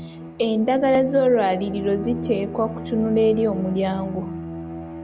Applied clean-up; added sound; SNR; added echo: none; Bowed string instrument; 11 dB; none.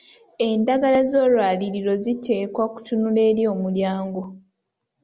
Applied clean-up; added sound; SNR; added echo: none; none; none; none.